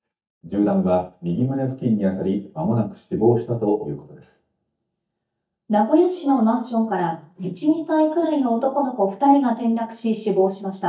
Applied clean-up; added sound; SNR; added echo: neural mask model DeepFilterNet 3.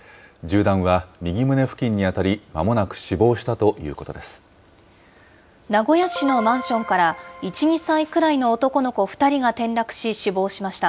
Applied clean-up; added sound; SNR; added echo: none; none; none; none.